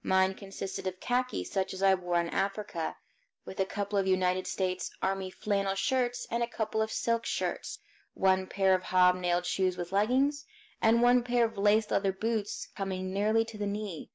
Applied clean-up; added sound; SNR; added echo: none; none; none; none.